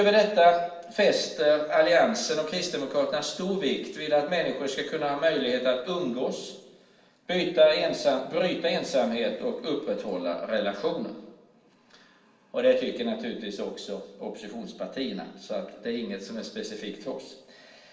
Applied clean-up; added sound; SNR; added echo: none; none; none; reverberation time 0.9 s.